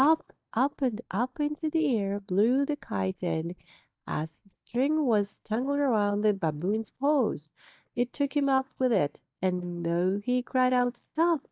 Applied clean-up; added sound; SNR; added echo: neural mask model DeepFilterNet 3.